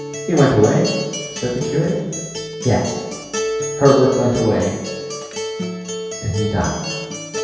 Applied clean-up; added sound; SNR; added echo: none; Acoustic guitar; 6 dB; reverberation time 1.2 s.